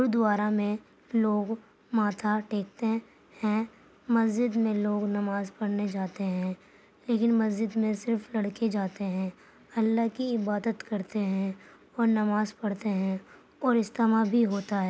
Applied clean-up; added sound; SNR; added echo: none; none; none; none.